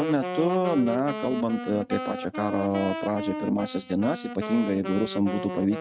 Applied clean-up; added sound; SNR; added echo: neural mask model RNNoise.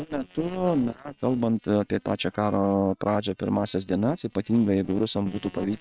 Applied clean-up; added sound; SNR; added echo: neural separator model SepFormer WHAM!.